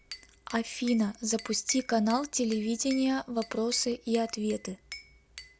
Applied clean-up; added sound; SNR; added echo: none; Glass / Bell; 18 dB; none.